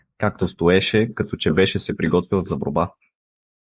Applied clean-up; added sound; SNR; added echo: neural mask model Resemble Enhance denoiser.